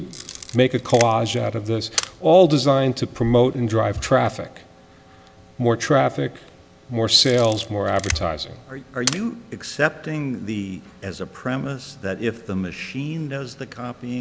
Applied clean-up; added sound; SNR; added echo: none; Camera; 11 dB; none.